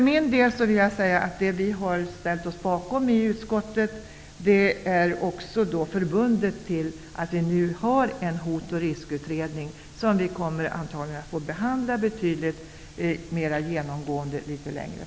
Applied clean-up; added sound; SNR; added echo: none; none; none; none.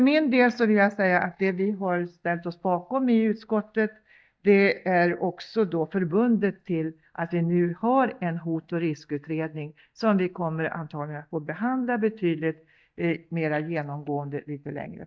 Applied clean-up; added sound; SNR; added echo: neural mask model DeepFilterNet 3.